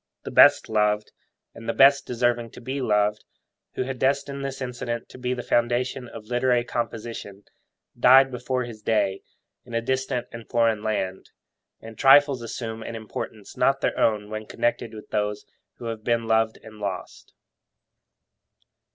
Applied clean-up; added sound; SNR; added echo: none; none; none; none.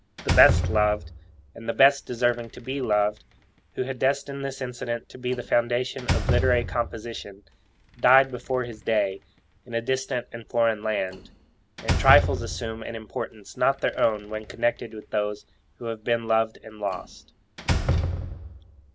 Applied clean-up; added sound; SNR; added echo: none; Slam; 6 dB; none.